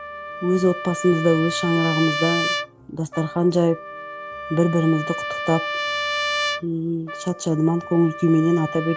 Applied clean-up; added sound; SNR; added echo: none; Trumpet; 7 dB; none.